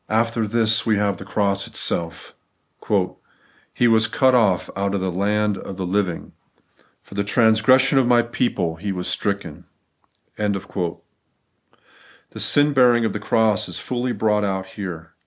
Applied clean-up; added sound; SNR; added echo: none; none; none; none.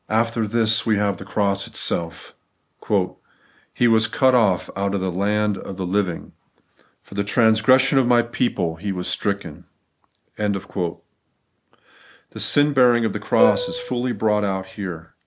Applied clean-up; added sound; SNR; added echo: none; Plucked string instrument; 4 dB; none.